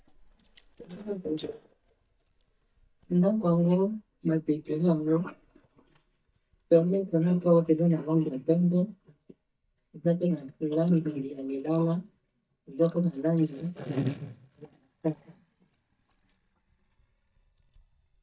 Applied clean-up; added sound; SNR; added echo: neural mask model DeepFilterNet 3.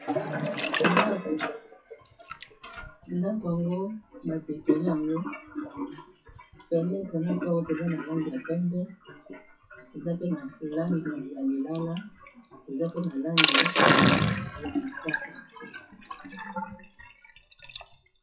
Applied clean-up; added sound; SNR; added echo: classical method WPE with log-MMSE.